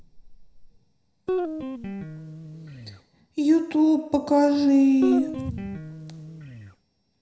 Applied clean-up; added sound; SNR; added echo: none; Guitar; 7 dB; reverberation time 0.9 s.